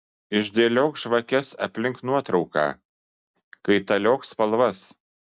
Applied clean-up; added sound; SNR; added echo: none; none; none; none.